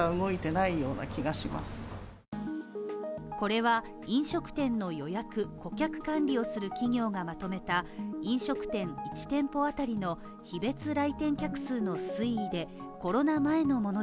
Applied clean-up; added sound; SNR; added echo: none; none; none; none.